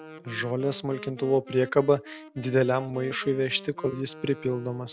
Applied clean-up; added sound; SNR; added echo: none; Wind instrument, woodwind instrument; 16 dB; none.